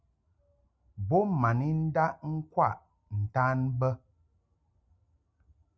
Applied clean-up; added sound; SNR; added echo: none; none; none; none.